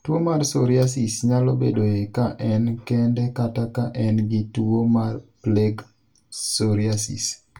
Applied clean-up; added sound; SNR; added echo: none; none; none; reverberation time 0.2 s.